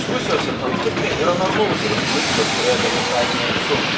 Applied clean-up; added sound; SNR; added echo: none; Hiss; -2 dB; reverberation time 0.3 s.